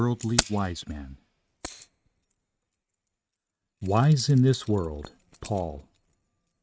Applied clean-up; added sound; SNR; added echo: neural mask model RNNoise.